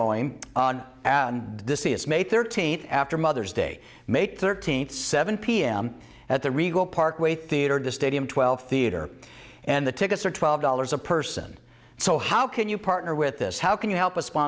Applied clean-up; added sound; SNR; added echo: none; none; none; none.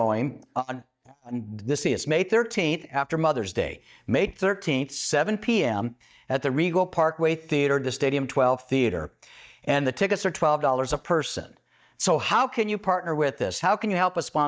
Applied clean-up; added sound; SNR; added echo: neural mask model DeepFilterNet 3.